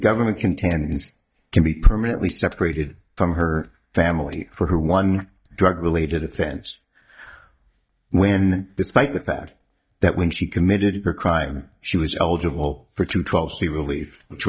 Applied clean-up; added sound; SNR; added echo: neural mask model DeepFilterNet 3.